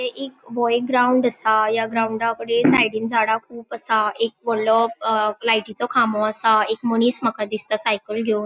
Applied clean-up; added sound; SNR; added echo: none; Brass instrument; 15 dB; none.